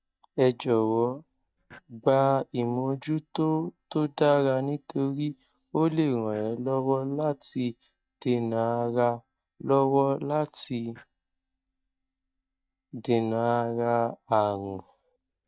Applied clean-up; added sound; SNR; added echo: neural mask model DeepFilterNet 3.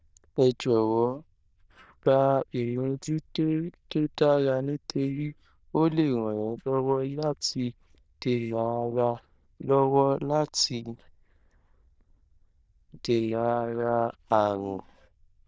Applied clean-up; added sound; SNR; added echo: neural diffusion model UNIVERSE++.